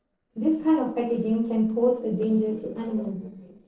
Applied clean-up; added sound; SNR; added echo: neural separator model SepFormer DNS4.